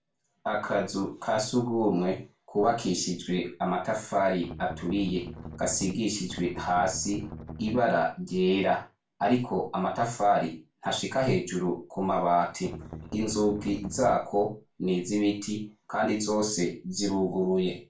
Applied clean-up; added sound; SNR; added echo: none; Strum; 13 dB; reverberation time 0.3 s.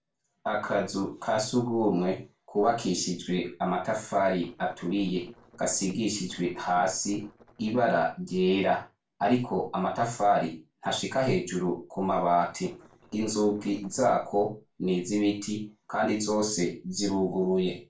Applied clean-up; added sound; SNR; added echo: neural separator model SepFormer DNS4.